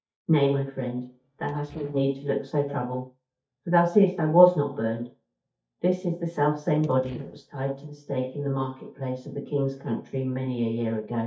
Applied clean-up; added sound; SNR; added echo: neural mask model DeepFilterNet 3.